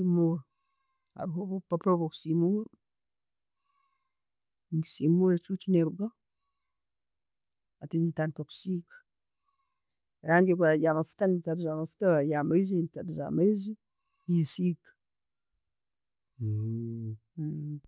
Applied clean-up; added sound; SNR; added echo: none; none; none; none.